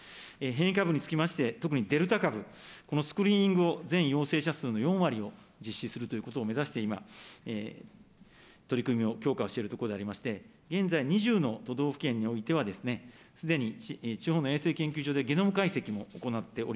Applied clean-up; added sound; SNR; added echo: none; none; none; none.